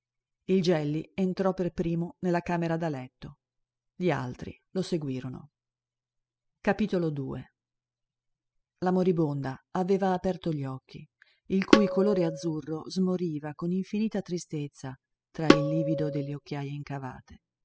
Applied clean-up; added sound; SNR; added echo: classical method spectral subtraction.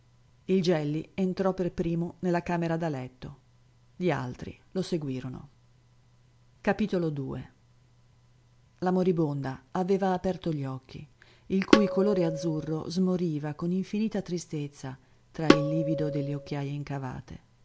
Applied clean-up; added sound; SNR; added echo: none; Tabla; -3 dB; none.